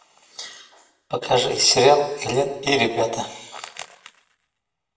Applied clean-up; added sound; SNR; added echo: none; none; none; reverberation time 0.9 s.